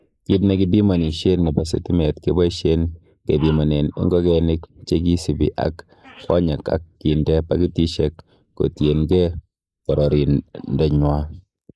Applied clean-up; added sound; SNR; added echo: neural mask model Resemble Enhance denoiser.